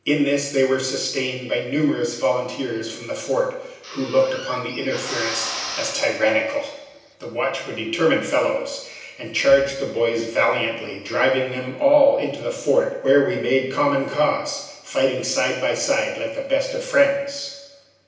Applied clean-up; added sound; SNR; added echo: none; Drill; 11 dB; reverberation time 0.9 s.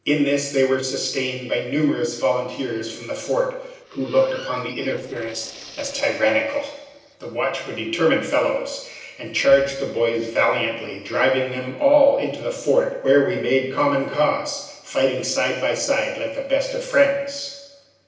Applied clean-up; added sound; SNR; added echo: neural separator model SepFormer DNS4.